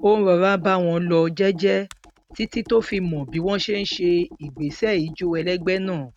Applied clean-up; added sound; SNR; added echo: neural mask model RNNoise.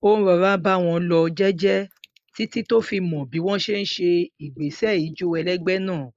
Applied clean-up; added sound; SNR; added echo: neural mask model Resemble Enhance denoiser.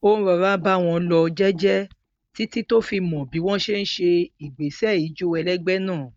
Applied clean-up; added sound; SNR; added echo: neural mask model DeepFilterNet 3.